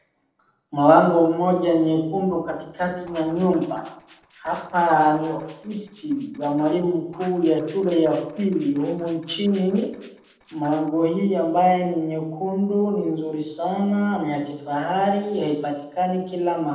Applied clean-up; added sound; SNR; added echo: neural separator model SepFormer DNS4.